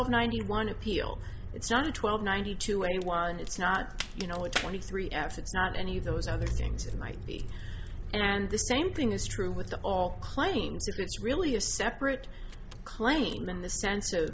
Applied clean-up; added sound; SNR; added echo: none; Engine / Car + Crack; 9 dB; none.